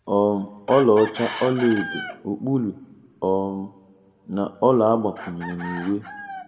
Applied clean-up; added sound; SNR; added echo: none; Chicken, rooster; 14 dB; reverberation time 1.3 s.